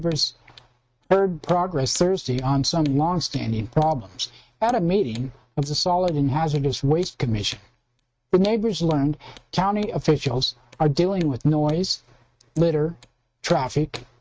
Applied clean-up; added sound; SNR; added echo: neural mask model RNNoise.